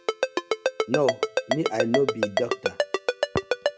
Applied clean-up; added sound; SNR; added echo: none; Ringtone; -3 dB; none.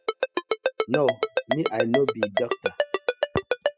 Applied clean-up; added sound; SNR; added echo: classical method spectral subtraction.